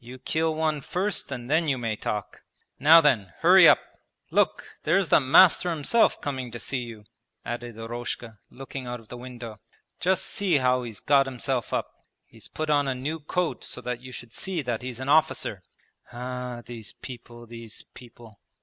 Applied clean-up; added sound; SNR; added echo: none; none; none; none.